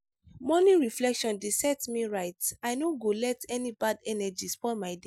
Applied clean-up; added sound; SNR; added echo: none; none; none; none.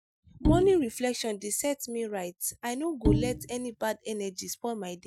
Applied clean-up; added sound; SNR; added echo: neural mask model RNNoise.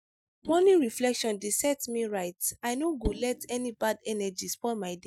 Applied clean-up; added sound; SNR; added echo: neural mask model DeepFilterNet 3.